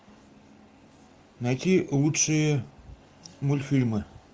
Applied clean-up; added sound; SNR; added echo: none; none; none; none.